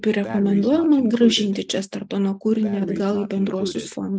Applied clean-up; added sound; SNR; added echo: neural mask model RNNoise.